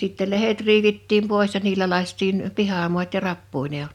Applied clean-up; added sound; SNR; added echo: none; none; none; none.